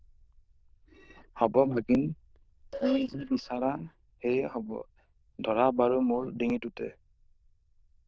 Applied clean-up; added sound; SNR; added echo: neural diffusion model UNIVERSE++.